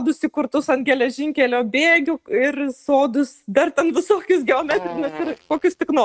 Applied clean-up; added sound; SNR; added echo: neural mask model RNNoise.